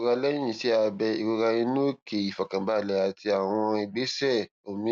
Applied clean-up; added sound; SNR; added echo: none; none; none; none.